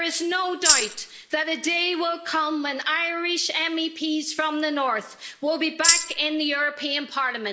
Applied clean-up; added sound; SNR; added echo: none; Tambourine; -4 dB; reverberation time 0.7 s.